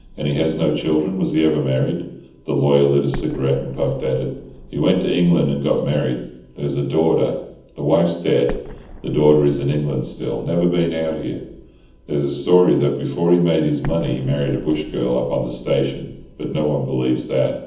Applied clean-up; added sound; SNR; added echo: none; Explosion; 19 dB; reverberation time 0.8 s.